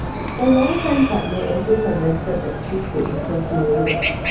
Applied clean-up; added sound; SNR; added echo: none; Chicken, rooster; 4 dB; reverberation time 0.7 s.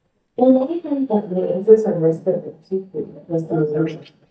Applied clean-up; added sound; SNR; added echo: neural mask model DeepFilterNet 3.